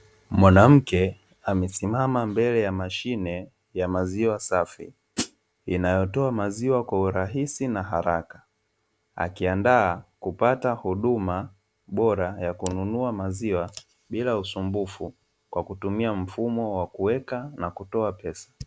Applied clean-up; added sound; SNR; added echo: none; Hi-hat; 6 dB; none.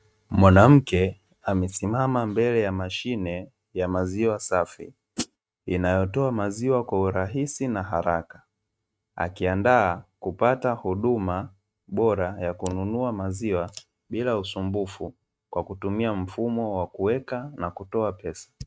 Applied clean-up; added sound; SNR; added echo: neural mask model RNNoise.